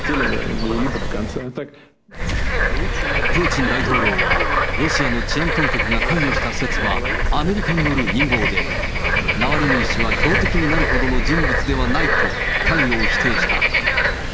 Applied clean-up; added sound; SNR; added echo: none; Bird / Frog; -4 dB; none.